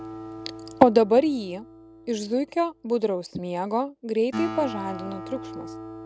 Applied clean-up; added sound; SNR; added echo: none; Acoustic guitar; 13 dB; none.